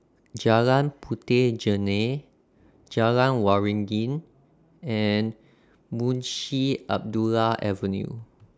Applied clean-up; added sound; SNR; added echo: none; none; none; none.